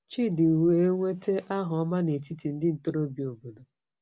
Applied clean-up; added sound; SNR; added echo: none; none; none; none.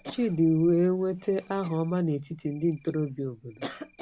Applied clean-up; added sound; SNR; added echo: none; Cough + Cricket; 19 dB; none.